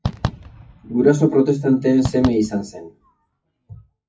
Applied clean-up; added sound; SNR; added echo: classical method WPE with log-MMSE.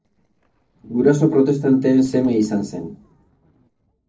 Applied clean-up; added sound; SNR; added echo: neural separator model SepFormer DNS4.